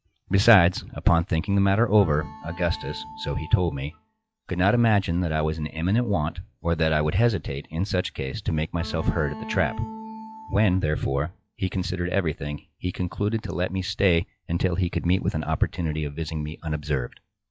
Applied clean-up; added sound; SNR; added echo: classical method log-MMSE.